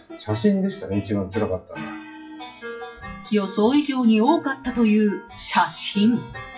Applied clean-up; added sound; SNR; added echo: classical method WPE with log-MMSE.